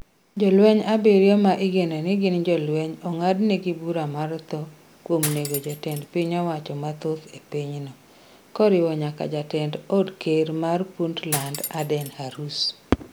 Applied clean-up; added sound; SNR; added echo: none; Cutlery, silverware; 11 dB; none.